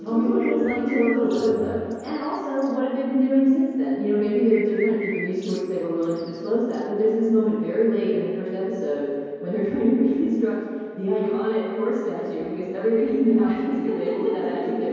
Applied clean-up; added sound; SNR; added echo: none; Bird; 17 dB; reverberation time 2.2 s.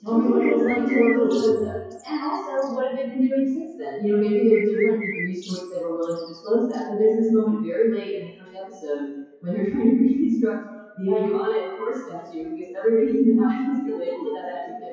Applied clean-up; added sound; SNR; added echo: classical method WPE with log-MMSE.